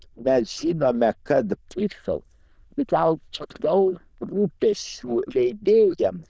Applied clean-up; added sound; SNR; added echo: neural diffusion model UNIVERSE++.